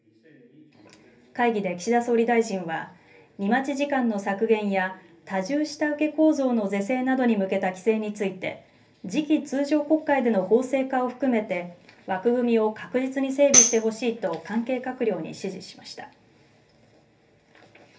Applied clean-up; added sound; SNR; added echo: none; Tambourine; -2 dB; reverberation time 0.3 s.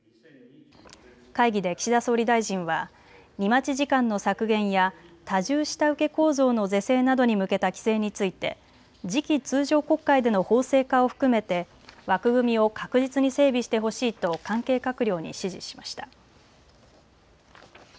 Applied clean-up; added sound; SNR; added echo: none; none; none; none.